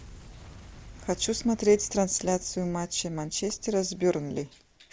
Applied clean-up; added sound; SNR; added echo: none; Boom; 19 dB; none.